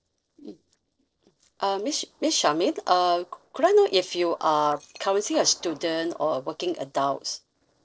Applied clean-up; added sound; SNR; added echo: neural separator model SepFormer DNS4.